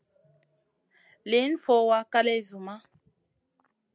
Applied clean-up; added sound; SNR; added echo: none; none; none; none.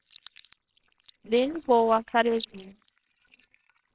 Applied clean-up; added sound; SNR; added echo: neural separator model SepFormer WHAMR!.